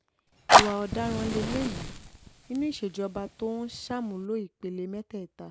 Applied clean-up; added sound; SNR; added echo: none; Fire; -5 dB; none.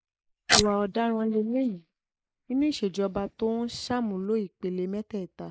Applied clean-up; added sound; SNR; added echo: neural mask model Resemble Enhance denoiser.